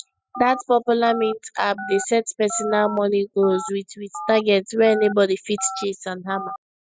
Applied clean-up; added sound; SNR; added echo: classical method spectral subtraction.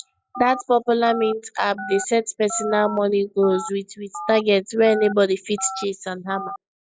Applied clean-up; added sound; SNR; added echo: classical method log-MMSE.